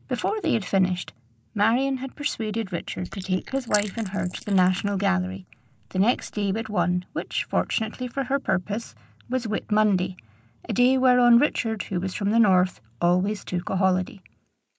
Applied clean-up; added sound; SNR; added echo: neural mask model Resemble Enhance denoiser.